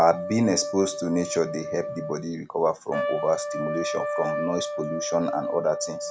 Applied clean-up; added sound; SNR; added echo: none; Trumpet; 5 dB; none.